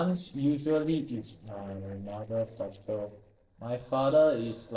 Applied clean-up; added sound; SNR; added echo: neural separator model SepFormer DNS4.